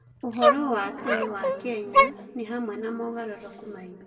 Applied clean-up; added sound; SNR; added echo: none; Dog; -4 dB; reverberation time 1.5 s.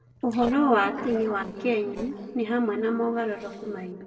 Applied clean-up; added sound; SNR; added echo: neural separator model SepFormer DNS4.